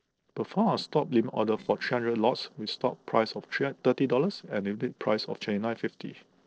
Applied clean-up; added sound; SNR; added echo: neural separator model SepFormer DNS4.